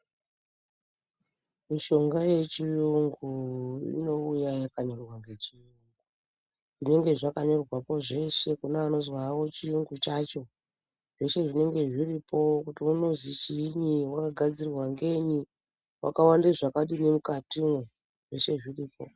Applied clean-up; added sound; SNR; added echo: none; none; none; none.